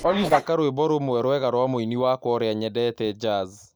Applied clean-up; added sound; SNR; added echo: neural mask model Resemble Enhance denoiser.